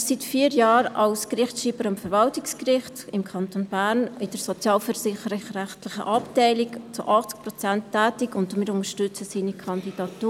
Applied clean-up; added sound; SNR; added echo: none; none; none; none.